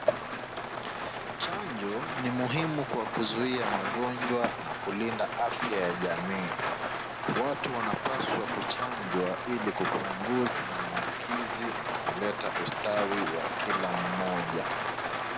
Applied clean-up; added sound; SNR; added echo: none; Rain; 0 dB; none.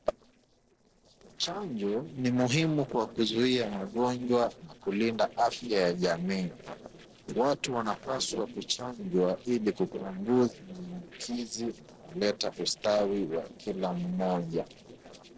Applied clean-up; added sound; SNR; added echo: neural separator model SepFormer DNS4.